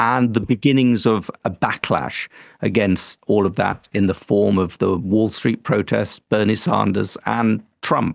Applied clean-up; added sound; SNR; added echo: neural mask model DeepFilterNet 3.